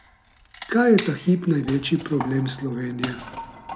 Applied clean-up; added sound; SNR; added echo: none; Wood; 12 dB; none.